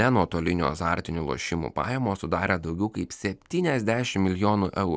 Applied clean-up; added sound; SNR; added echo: none; none; none; none.